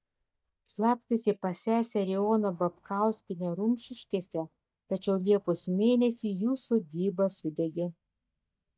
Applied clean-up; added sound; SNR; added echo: neural mask model DeepFilterNet 3.